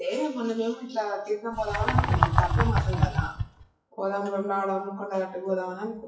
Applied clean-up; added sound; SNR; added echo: classical method WPE with log-MMSE.